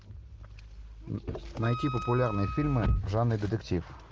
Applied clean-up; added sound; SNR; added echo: none; Wind instrument, woodwind instrument; 11 dB; none.